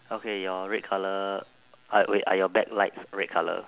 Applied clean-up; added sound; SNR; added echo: none; none; none; none.